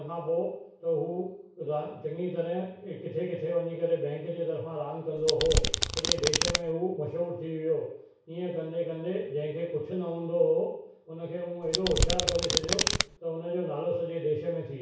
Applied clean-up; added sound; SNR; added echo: none; Domestic sounds, home sounds; -3 dB; reverberation time 0.6 s.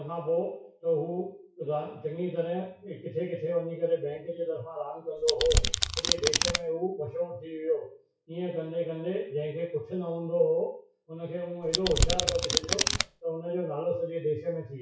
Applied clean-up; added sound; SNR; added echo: classical method WPE with log-MMSE.